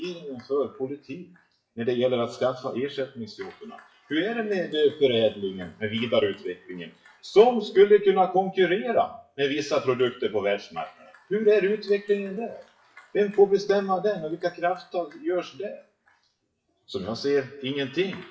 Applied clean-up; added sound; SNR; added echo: classical method WPE with log-MMSE.